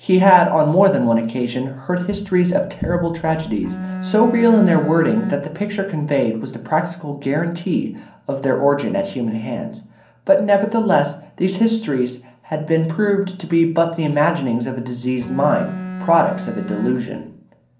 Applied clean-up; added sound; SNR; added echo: none; Bowed string instrument; 10 dB; reverberation time 0.6 s.